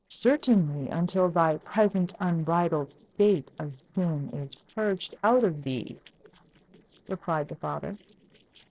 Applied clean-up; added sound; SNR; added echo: neural separator model SepFormer DNS4.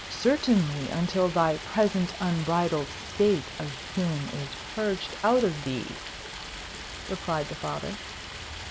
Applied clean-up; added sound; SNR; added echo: none; Stream; 10 dB; none.